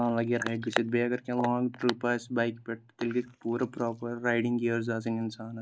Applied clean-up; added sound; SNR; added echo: neural mask model Resemble Enhance denoiser.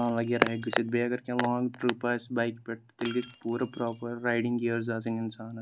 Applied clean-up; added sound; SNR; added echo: none; Shatter; 19 dB; none.